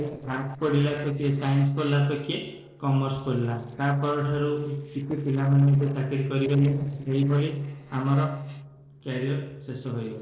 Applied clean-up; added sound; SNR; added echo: neural separator model SepFormer DNS4.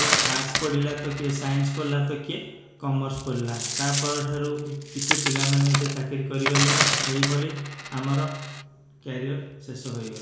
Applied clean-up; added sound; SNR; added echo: none; Coin (dropping); 2 dB; reverberation time 0.7 s.